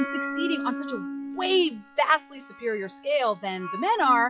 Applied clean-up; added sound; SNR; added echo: classical method log-MMSE.